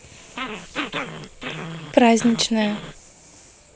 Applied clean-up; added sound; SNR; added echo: none; Growling; 9 dB; none.